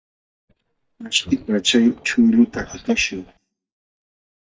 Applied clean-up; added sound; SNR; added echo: neural mask model DeepFilterNet 3.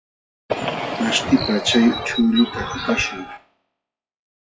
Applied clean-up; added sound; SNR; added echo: classical method WPE with log-MMSE.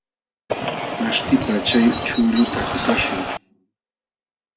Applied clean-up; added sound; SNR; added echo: none; Bird; 3 dB; reverberation time 0.5 s.